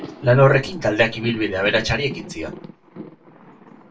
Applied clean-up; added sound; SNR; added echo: none; Thunder; 17 dB; reverberation time 0.2 s.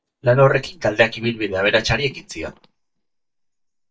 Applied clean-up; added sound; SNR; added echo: neural mask model DeepFilterNet 3.